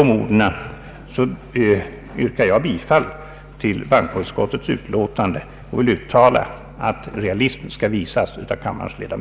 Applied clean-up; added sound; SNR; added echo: none; none; none; none.